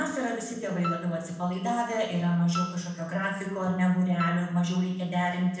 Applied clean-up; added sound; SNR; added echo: none; Piano; 13 dB; reverberation time 0.9 s.